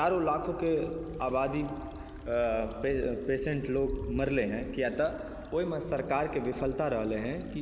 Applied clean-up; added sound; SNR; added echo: none; Stream / Trickle, dribble / Traffic noise, roadway noise; 13 dB; none.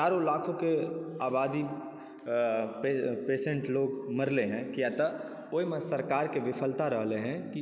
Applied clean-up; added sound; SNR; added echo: none; none; none; none.